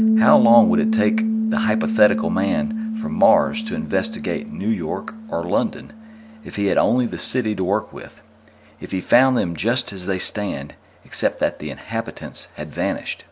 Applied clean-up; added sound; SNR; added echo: none; Piano; 4 dB; none.